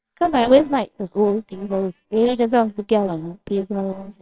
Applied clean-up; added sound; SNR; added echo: neural separator model SepFormer WHAMR!.